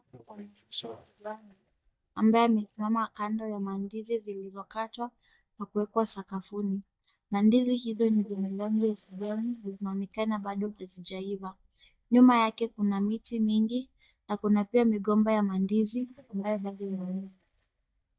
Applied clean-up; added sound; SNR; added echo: neural mask model DeepFilterNet 3.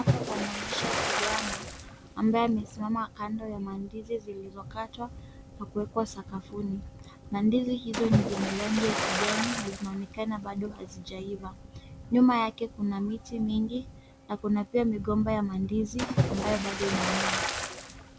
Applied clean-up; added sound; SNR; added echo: none; Splash, splatter; 4 dB; none.